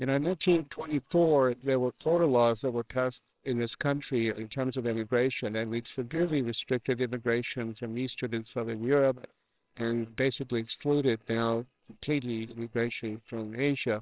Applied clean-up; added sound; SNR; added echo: neural separator model SepFormer WHAMR!.